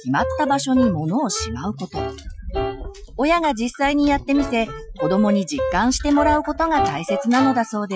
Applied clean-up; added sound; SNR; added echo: classical method Wiener filter.